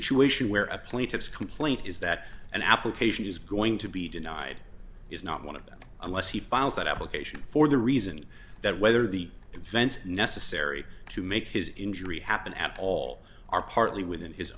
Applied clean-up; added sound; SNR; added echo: none; none; none; none.